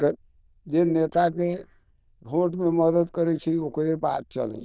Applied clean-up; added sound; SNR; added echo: neural diffusion model UNIVERSE++.